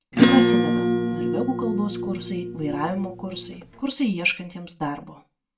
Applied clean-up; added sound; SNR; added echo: none; Acoustic guitar / Strum; -5 dB; reverberation time 0.2 s.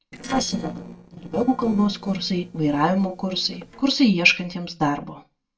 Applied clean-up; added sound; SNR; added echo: neural separator model SepFormer DNS4.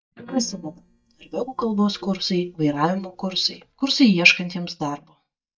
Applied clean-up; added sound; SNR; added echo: neural mask model DeepFilterNet 3.